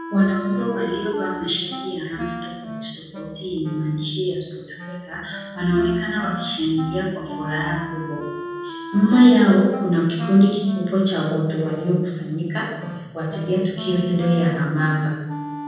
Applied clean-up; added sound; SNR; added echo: none; Wind instrument, woodwind instrument; 13 dB; reverberation time 1.3 s.